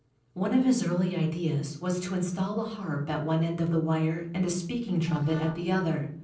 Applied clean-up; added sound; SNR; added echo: neural separator model SepFormer DNS4.